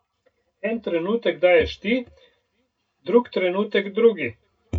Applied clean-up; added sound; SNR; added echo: none; none; none; reverberation time 0.2 s.